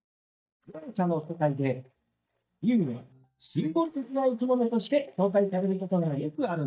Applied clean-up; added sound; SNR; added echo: neural mask model DeepFilterNet 3.